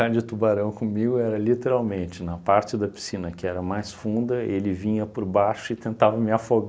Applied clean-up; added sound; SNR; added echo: none; none; none; none.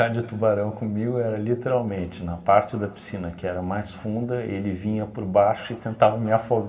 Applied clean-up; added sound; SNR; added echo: none; none; none; reverberation time 2.0 s.